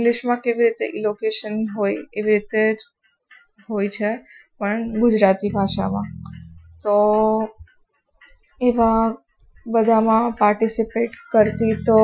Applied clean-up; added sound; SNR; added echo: classical method Wiener filter.